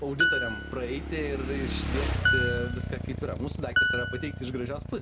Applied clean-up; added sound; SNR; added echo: none; Motorcycle / Engine + Piano; -4 dB; none.